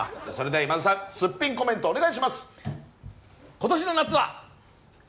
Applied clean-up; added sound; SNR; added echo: none; none; none; none.